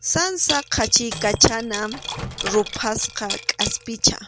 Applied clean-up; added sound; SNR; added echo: none; Microwave oven + Liquid; 9 dB; none.